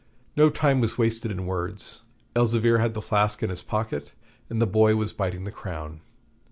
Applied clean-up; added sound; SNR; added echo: none; none; none; none.